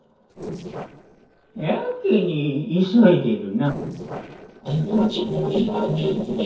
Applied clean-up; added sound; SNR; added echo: neural separator model SepFormer DNS4.